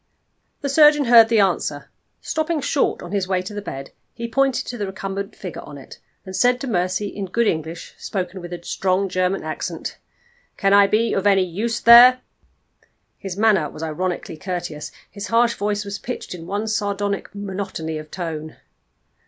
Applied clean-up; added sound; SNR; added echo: none; none; none; none.